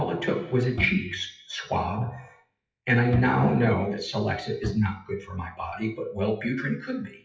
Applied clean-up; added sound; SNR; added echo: classical method WPE with log-MMSE.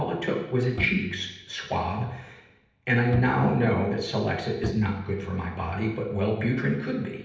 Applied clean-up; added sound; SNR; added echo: none; Bowed string instrument; 12 dB; reverberation time 0.9 s.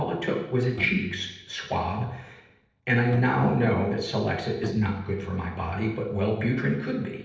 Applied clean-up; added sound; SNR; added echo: neural separator model SepFormer DNS4.